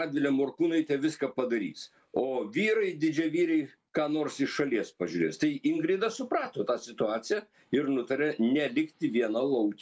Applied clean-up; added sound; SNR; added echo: none; none; none; none.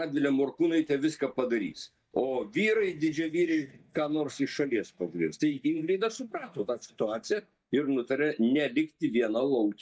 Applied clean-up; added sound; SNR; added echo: neural mask model DeepFilterNet 3.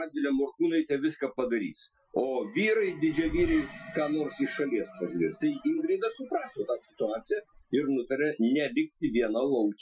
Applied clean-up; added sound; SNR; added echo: classical method Wiener filter.